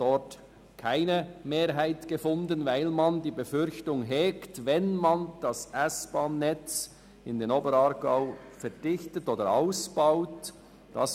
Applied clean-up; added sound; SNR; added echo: none; none; none; none.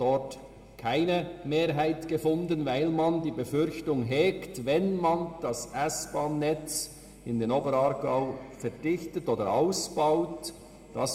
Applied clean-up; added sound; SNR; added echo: none; none; none; reverberation time 1.5 s.